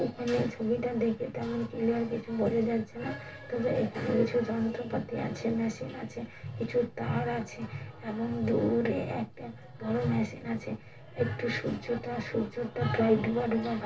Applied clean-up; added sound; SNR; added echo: none; none; none; reverberation time 0.2 s.